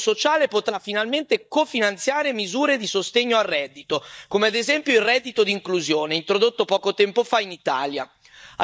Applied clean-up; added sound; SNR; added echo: neural mask model DeepFilterNet 3.